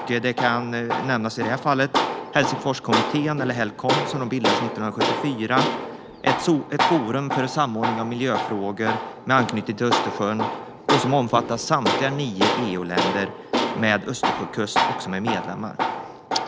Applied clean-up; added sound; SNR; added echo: none; Tools; 1 dB; none.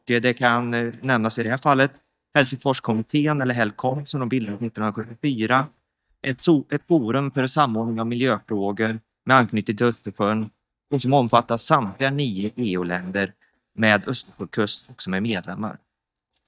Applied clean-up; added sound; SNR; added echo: neural mask model DeepFilterNet 3.